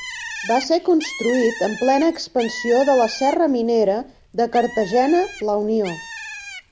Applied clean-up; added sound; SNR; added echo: none; Bird; 14 dB; none.